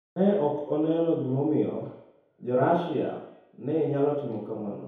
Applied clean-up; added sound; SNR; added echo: none; none; none; reverberation time 2.0 s.